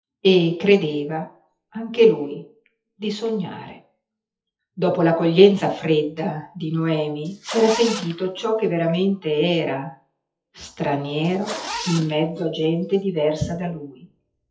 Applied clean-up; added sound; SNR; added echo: classical method WPE with log-MMSE.